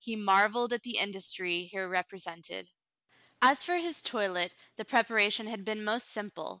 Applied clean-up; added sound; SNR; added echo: none; none; none; none.